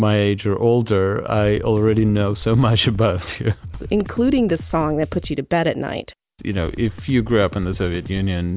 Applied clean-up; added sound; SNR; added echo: none; Drum kit; 13 dB; none.